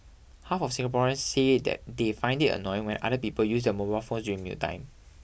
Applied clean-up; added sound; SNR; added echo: none; none; none; none.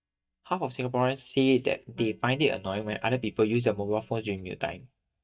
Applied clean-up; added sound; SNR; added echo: neural mask model DeepFilterNet 3.